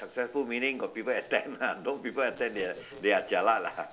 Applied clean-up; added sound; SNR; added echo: none; none; none; none.